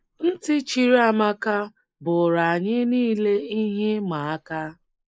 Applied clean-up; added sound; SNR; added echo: neural mask model Resemble Enhance denoiser.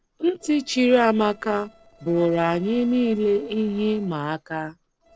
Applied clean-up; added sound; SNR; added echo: neural separator model SepFormer DNS4.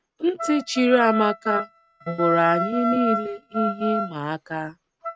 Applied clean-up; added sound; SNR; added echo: neural mask model RNNoise.